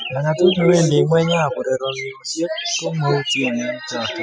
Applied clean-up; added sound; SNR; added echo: classical method spectral subtraction.